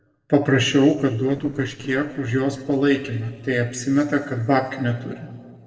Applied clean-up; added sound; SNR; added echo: neural separator model SepFormer DNS4.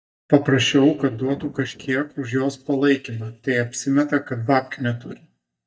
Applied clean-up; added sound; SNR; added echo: neural mask model DeepFilterNet 3.